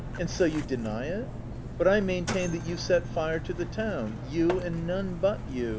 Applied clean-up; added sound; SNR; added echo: none; Mechanisms; 7 dB; none.